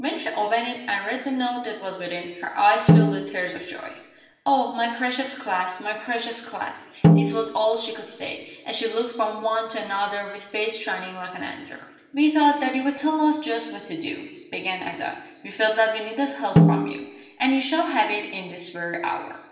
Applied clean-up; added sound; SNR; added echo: none; Snare drum; -4 dB; reverberation time 1.1 s.